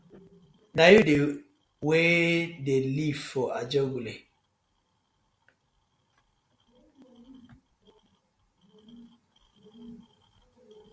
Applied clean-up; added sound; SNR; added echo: none; none; none; none.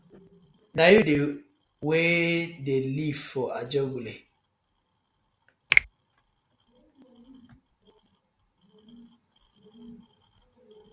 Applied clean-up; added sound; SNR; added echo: none; Finger snapping; -1 dB; none.